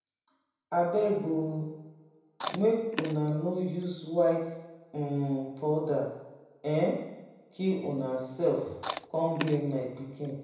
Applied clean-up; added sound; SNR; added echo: none; Chewing, mastication; 9 dB; reverberation time 0.9 s.